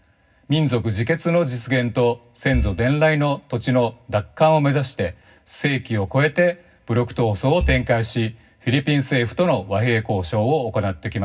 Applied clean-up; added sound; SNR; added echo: none; Marimba, xylophone / Wood; 3 dB; reverberation time 0.4 s.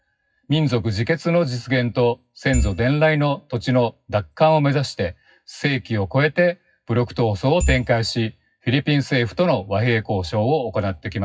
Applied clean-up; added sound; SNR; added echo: classical method WPE with log-MMSE.